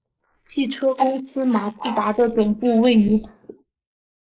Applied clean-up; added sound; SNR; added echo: neural mask model Resemble Enhance denoiser.